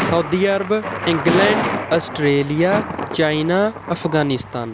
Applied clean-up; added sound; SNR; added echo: none; Thunder; 6 dB; none.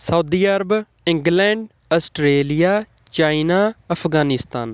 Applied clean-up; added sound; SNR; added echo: none; none; none; none.